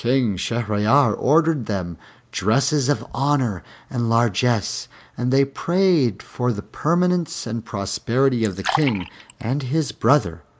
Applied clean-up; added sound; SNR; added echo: neural mask model Resemble Enhance denoiser.